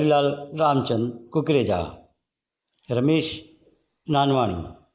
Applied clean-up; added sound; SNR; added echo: neural mask model Resemble Enhance denoiser.